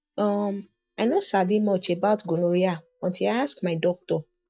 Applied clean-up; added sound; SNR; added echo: neural mask model DeepFilterNet 3.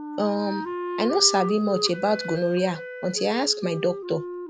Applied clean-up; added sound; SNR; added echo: none; Wind instrument, woodwind instrument; 7 dB; none.